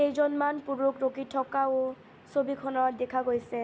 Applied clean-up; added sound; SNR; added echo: none; none; none; none.